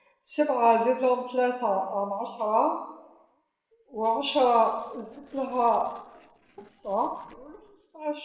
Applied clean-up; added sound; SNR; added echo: neural separator model SepFormer DNS4.